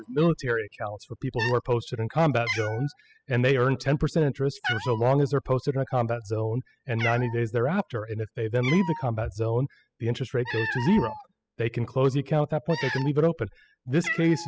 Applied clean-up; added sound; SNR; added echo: classical method spectral subtraction.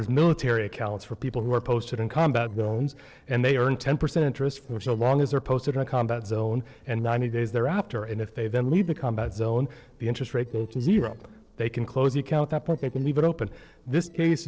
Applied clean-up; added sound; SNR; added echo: neural separator model SepFormer DNS4.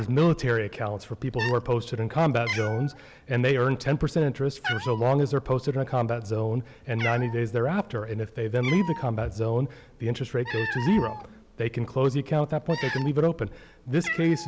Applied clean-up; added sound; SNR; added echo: none; Cat; 13 dB; none.